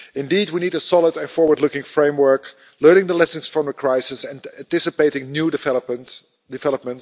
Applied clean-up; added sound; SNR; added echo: none; none; none; none.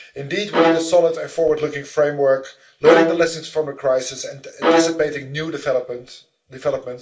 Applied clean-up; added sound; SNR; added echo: none; Bowed string instrument; 1 dB; reverberation time 0.2 s.